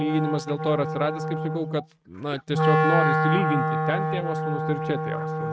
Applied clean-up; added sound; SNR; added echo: neural mask model RNNoise.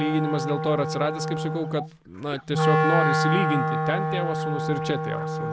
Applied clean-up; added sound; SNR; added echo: none; Wind instrument, woodwind instrument; -2 dB; none.